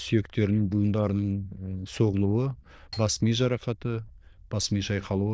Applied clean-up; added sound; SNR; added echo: neural diffusion model UNIVERSE++.